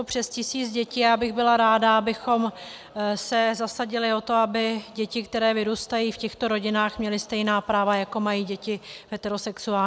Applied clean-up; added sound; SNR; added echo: none; none; none; none.